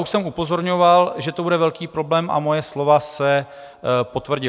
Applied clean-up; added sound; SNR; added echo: none; none; none; none.